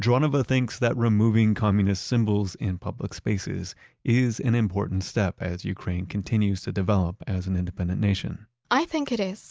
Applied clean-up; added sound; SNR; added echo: none; none; none; none.